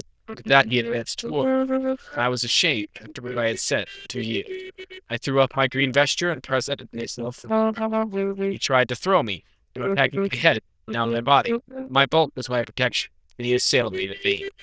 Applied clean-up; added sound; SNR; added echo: neural diffusion model UNIVERSE++.